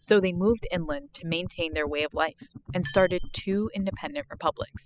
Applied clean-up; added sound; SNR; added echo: classical method spectral subtraction.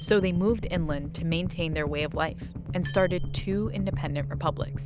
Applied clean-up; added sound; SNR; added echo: none; Bicycle bell; 14 dB; none.